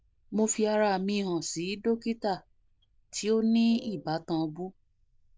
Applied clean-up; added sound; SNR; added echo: neural diffusion model UNIVERSE++.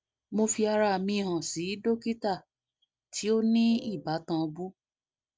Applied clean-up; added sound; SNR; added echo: none; Wind instrument, woodwind instrument; 19 dB; none.